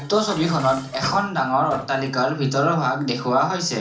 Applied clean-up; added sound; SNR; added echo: none; Dishes, pots, and pans; 18 dB; reverberation time 0.4 s.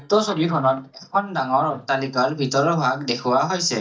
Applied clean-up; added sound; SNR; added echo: neural mask model DeepFilterNet 3.